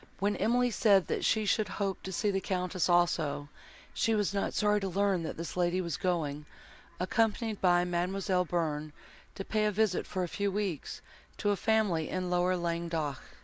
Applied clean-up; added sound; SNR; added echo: none; none; none; none.